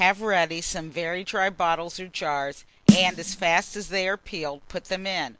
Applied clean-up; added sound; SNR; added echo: none; Snare drum; -1 dB; none.